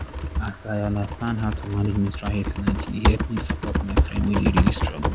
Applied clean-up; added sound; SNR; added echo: none; Typing; -2 dB; none.